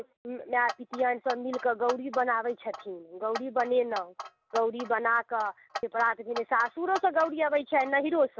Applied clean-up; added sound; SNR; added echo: none; Clock; 14 dB; none.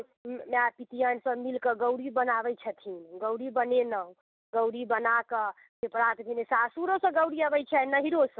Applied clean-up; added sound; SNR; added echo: none; none; none; none.